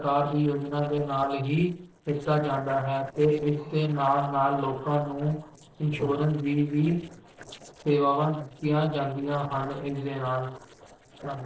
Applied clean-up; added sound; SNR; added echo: neural separator model SepFormer DNS4.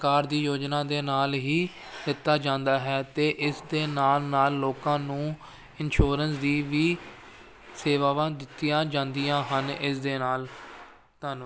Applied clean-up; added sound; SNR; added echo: none; none; none; none.